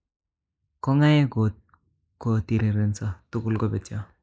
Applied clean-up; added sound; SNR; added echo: neural mask model Resemble Enhance denoiser.